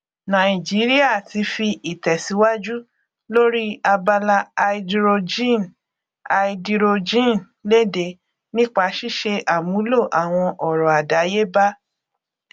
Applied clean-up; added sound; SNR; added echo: none; none; none; none.